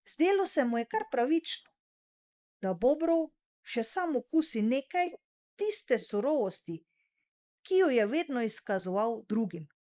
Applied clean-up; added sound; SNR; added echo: neural mask model Resemble Enhance denoiser.